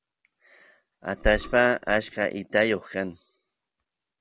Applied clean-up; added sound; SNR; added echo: none; Burping, eructation; 7 dB; none.